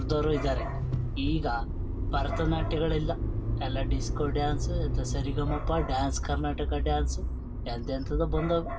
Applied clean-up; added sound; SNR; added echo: none; Motor vehicle (road); -2 dB; reverberation time 0.2 s.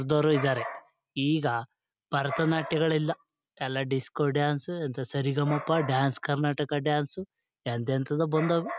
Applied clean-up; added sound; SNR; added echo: none; none; none; none.